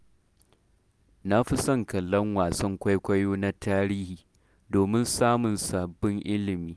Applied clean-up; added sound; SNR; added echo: none; none; none; none.